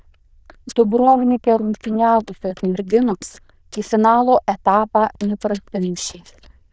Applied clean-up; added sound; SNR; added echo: neural diffusion model UNIVERSE++.